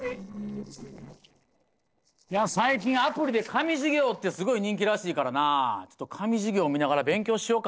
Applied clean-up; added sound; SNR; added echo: neural separator model SepFormer DNS4.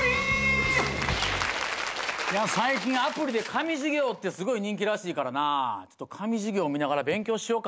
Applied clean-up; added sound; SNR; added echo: none; Domestic sounds, home sounds; 16 dB; none.